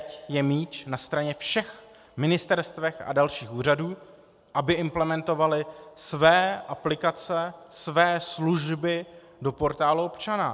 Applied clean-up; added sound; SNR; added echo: none; none; none; none.